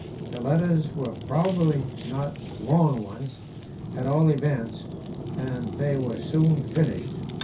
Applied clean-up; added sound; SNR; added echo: none; Fire; 9 dB; reverberation time 0.3 s.